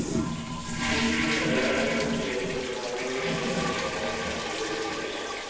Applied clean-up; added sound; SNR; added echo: none; Toilet flush; -2 dB; reverberation time 2.1 s.